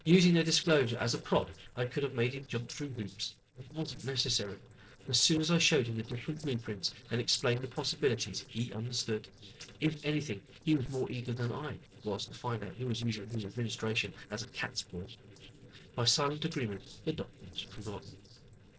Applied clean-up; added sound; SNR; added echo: neural separator model SepFormer DNS4.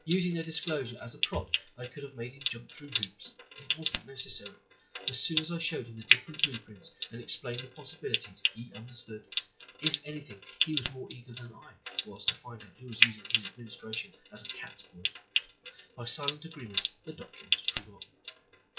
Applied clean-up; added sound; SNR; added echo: classical method WPE with log-MMSE.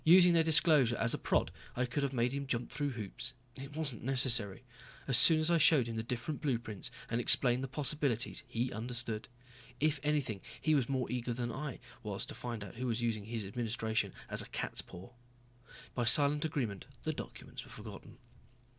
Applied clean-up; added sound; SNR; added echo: none; none; none; none.